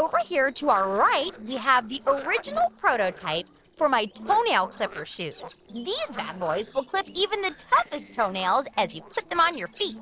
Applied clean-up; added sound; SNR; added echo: neural separator model SepFormer DNS4.